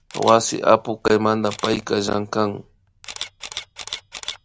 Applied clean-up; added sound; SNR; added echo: none; Camera; 15 dB; none.